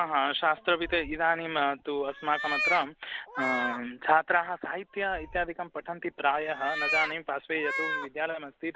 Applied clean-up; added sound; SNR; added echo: none; Meow; 7 dB; none.